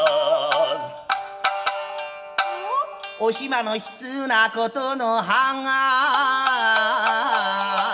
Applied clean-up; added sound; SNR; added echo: none; none; none; reverberation time 1.2 s.